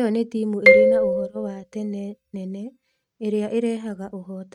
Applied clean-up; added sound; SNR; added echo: neural mask model RNNoise.